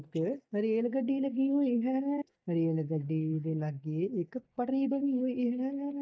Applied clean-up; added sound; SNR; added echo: neural mask model DeepFilterNet 3.